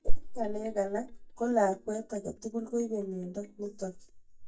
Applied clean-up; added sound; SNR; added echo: neural mask model DeepFilterNet 3.